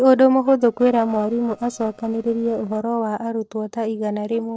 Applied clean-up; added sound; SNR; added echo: neural separator model SepFormer DNS4.